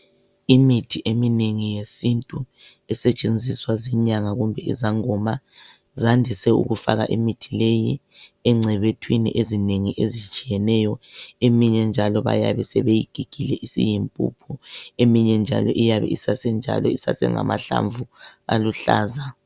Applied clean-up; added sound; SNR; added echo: none; none; none; none.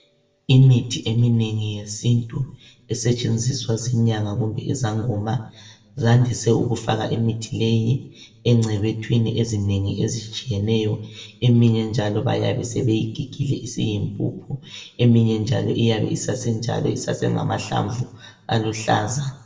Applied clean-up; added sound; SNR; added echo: none; none; none; reverberation time 0.6 s.